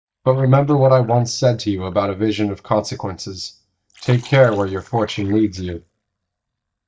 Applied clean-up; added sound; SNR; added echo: neural mask model DeepFilterNet 3.